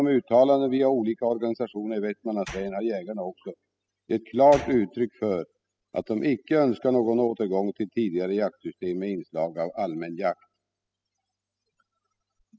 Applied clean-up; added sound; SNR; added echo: classical method spectral subtraction.